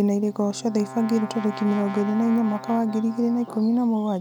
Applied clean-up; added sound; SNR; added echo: none; Brass instrument; 15 dB; none.